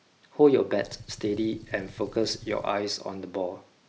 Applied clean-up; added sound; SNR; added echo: none; Gunshot, gunfire; 20 dB; none.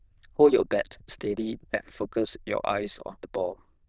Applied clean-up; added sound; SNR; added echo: neural diffusion model UNIVERSE++.